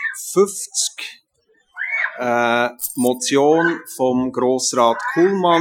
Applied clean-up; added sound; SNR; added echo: classical method Wiener filter.